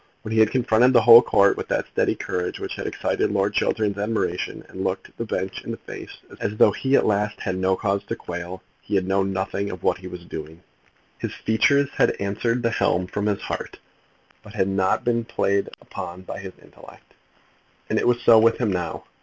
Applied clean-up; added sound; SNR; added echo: none; none; none; none.